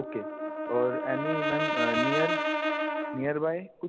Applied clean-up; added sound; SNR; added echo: none; Brass instrument; -1 dB; none.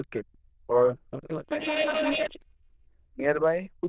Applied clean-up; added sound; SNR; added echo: neural diffusion model UNIVERSE++.